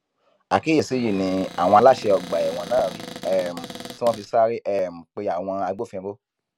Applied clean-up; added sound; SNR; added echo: none; Cupboard open or close; 15 dB; none.